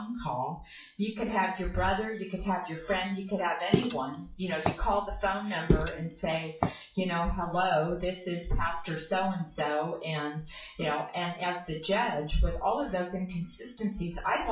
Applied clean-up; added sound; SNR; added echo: classical method WPE with log-MMSE.